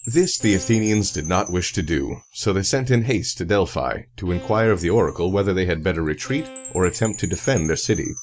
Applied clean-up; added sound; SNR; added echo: none; Chime + Bowed string instrument; 15 dB; none.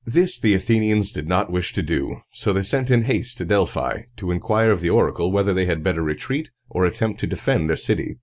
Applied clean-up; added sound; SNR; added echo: none; none; none; none.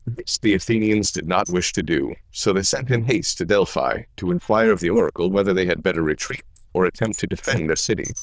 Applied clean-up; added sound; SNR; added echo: neural diffusion model UNIVERSE++.